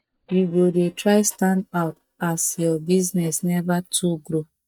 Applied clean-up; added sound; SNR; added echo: neural mask model DeepFilterNet 3.